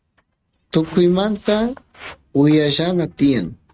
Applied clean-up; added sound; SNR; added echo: neural mask model RNNoise.